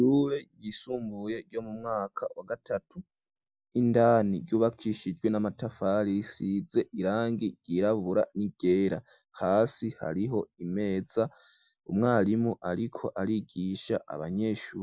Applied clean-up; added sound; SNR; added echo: none; none; none; none.